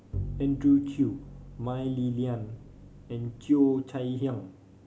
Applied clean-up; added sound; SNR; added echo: none; Bowed string instrument; 12 dB; none.